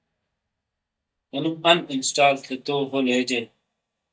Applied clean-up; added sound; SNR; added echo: neural mask model DeepFilterNet 3.